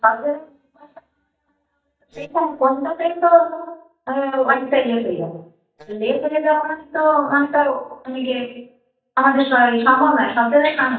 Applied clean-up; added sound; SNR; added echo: neural mask model DeepFilterNet 3.